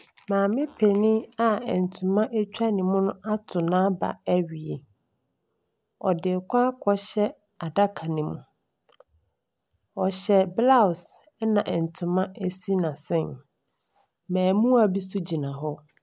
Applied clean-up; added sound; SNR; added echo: none; none; none; none.